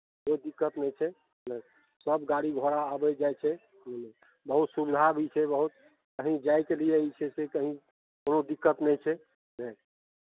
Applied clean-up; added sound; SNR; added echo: none; none; none; none.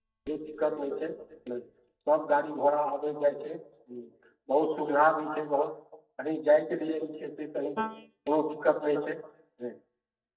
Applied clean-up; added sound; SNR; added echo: neural mask model DeepFilterNet 3.